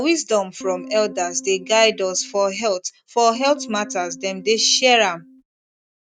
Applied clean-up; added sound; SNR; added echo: neural mask model RNNoise.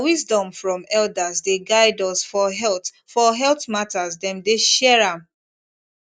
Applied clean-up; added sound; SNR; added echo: none; none; none; none.